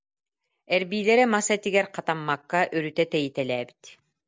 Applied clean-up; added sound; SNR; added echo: none; none; none; none.